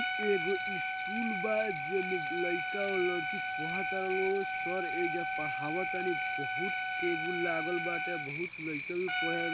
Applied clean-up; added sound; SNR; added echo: none; Cricket + Trumpet; -4 dB; none.